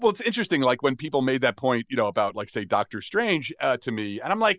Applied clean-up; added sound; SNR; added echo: none; none; none; none.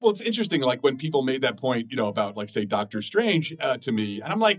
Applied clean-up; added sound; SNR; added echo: neural mask model DeepFilterNet 3.